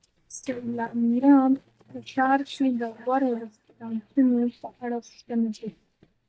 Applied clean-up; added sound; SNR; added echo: neural mask model DeepFilterNet 3.